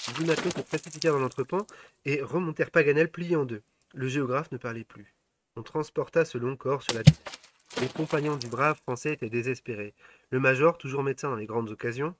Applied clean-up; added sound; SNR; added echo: neural mask model RNNoise.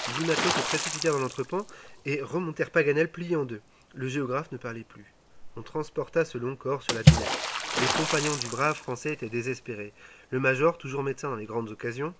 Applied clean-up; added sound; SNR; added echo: none; Water / Splash, splatter; 2 dB; none.